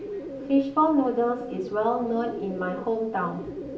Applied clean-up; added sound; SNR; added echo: none; Bird; 11 dB; reverberation time 0.4 s.